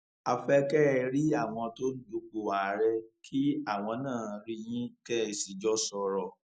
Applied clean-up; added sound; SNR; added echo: none; none; none; none.